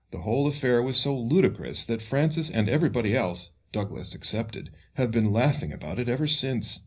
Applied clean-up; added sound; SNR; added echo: none; none; none; reverberation time 0.5 s.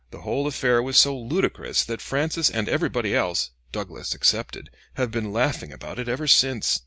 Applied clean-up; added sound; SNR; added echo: none; none; none; none.